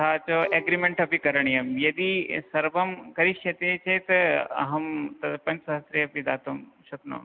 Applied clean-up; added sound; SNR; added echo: none; Bowed string instrument; 20 dB; none.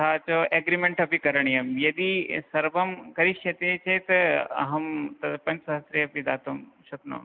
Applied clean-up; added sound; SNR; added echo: neural mask model Resemble Enhance denoiser.